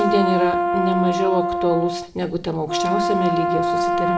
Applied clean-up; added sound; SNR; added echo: none; Brass instrument; -1 dB; reverberation time 0.8 s.